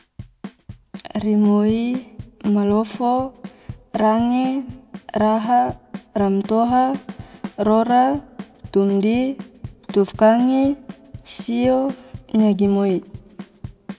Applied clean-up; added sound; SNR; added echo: none; Bass drum / Snare drum / Drum kit; 17 dB; none.